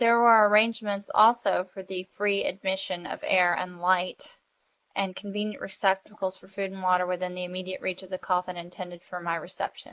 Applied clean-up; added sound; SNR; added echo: neural mask model Resemble Enhance denoiser.